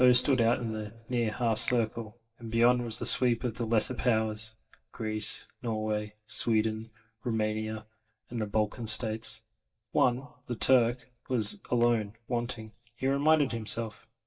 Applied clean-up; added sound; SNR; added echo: neural mask model DeepFilterNet 3.